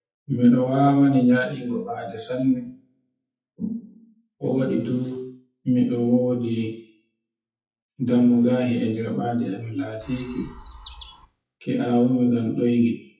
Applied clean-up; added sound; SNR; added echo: classical method WPE with log-MMSE.